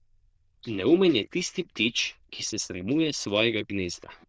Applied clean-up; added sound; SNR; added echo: neural diffusion model UNIVERSE++.